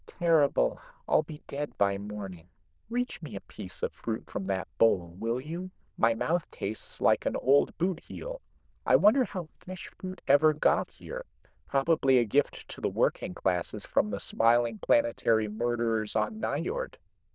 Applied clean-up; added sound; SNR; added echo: neural diffusion model UNIVERSE++.